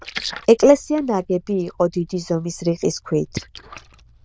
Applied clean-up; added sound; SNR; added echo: neural diffusion model UNIVERSE++.